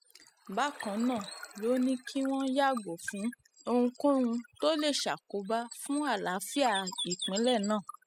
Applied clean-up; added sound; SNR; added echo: classical method spectral subtraction.